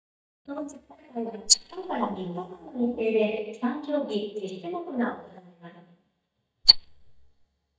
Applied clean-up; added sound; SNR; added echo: neural mask model DeepFilterNet 3.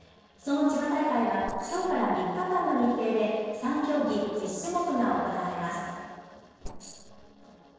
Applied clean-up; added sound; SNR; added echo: neural separator model SepFormer DNS4.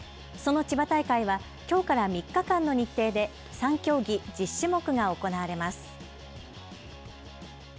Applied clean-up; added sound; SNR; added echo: none; none; none; none.